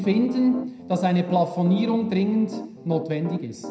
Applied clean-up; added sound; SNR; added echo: none; Piano; 14 dB; reverberation time 0.8 s.